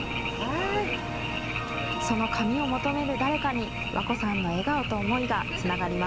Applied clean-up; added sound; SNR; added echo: none; Frog; 4 dB; none.